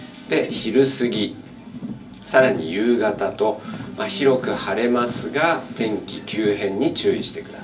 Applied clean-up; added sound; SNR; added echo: none; Car; 13 dB; reverberation time 0.3 s.